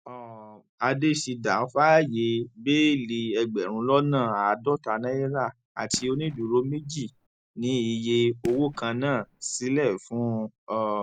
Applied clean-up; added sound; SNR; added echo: none; Fireworks; 18 dB; none.